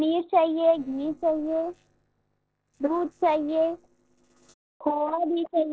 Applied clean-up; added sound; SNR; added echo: neural separator model SepFormer DNS4.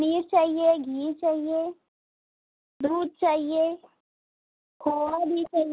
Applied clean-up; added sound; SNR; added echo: none; none; none; none.